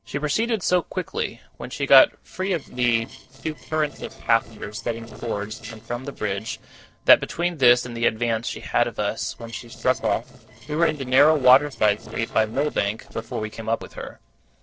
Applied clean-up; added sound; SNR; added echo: neural separator model SepFormer DNS4.